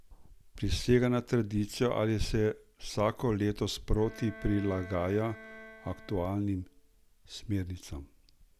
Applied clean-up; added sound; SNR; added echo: none; Bowed string instrument; 19 dB; none.